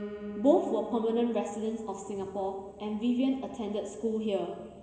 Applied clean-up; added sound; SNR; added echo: none; Piano; 14 dB; reverberation time 2.1 s.